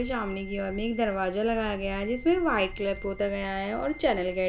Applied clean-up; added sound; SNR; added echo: none; Livestock, farm animals, working animals + Wind instrument, woodwind instrument; 13 dB; none.